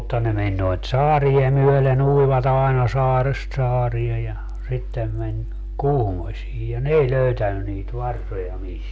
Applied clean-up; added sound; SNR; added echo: none; none; none; none.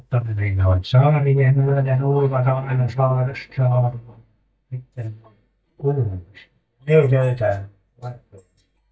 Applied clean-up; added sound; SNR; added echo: neural mask model DeepFilterNet 3.